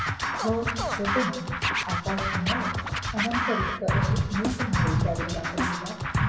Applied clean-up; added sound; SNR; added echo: none; Scratching (performance technique); -5 dB; reverberation time 1.1 s.